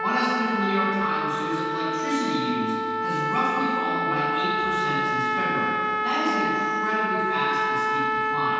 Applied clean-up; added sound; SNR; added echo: none; Trumpet; -3 dB; reverberation time 2.1 s.